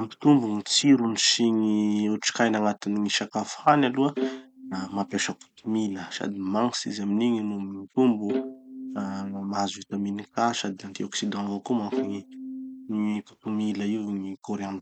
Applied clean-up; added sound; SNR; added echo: neural mask model RNNoise.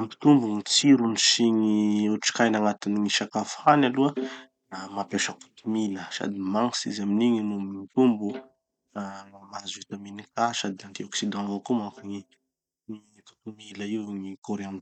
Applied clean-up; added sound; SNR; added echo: neural mask model DeepFilterNet 3.